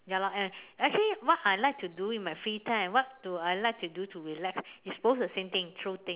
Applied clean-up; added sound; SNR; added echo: none; none; none; none.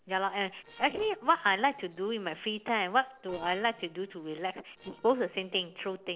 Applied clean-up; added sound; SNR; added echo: neural separator model SepFormer DNS4.